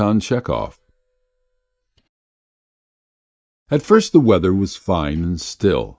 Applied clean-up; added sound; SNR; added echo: neural mask model DeepFilterNet 3.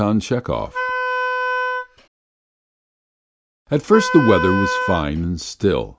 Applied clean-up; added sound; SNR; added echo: none; Wind instrument, woodwind instrument; 2 dB; none.